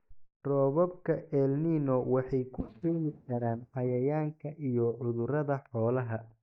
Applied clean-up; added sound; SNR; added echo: neural mask model DeepFilterNet 3.